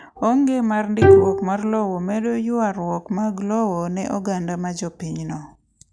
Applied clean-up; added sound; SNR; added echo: none; Bowed string instrument; -2 dB; none.